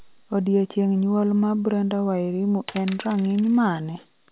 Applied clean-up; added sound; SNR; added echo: none; Coin (dropping); 18 dB; none.